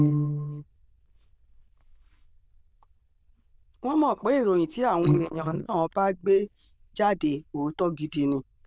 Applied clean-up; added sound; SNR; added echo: neural diffusion model UNIVERSE++.